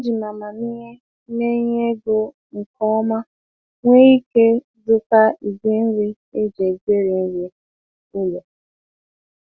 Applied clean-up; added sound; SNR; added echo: none; none; none; none.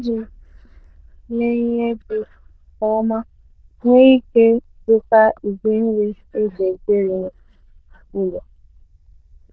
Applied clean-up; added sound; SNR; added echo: neural diffusion model UNIVERSE++.